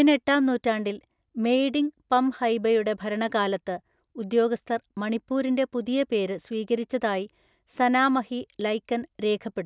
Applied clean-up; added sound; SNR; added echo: none; none; none; none.